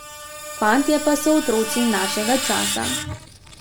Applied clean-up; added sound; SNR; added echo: none; Screech; 6 dB; none.